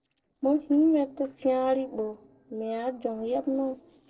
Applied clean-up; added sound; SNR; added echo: neural separator model SepFormer DNS4.